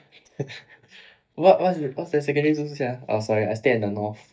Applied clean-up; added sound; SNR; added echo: neural mask model DeepFilterNet 3.